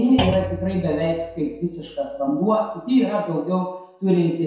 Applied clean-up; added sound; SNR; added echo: none; Thump, thud; 11 dB; reverberation time 0.7 s.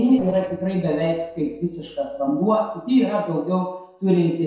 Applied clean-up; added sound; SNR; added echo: neural separator model SepFormer DNS4.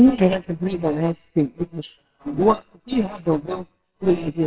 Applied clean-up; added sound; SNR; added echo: neural separator model SepFormer WHAMR!.